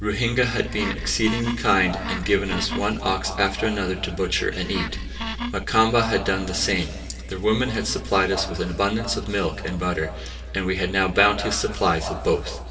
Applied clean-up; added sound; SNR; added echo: none; Wood; 8 dB; reverberation time 2.3 s.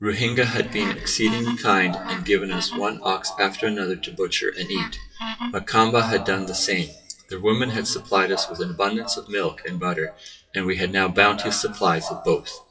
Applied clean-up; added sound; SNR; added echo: classical method WPE with log-MMSE.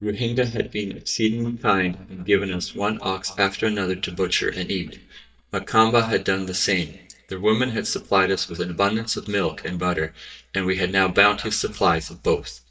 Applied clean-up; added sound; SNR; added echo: neural mask model DeepFilterNet 3.